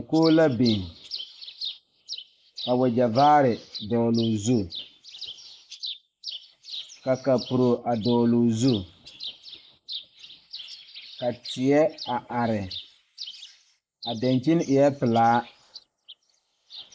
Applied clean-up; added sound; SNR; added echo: neural mask model Resemble Enhance denoiser.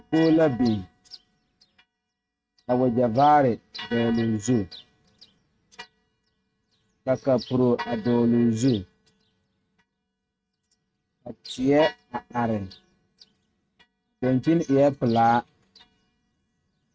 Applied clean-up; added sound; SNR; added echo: neural mask model RNNoise.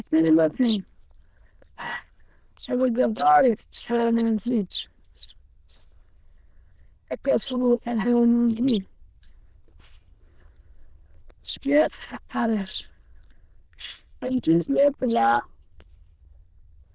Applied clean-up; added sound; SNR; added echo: neural diffusion model UNIVERSE++.